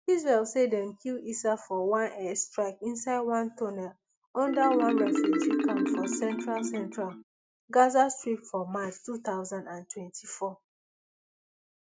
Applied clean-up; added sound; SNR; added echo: none; Marimba, xylophone; 5 dB; none.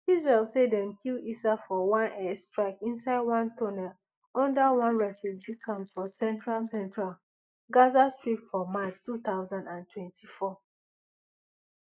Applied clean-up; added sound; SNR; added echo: neural mask model Resemble Enhance denoiser.